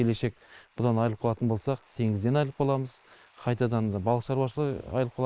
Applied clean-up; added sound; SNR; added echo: neural mask model Resemble Enhance denoiser.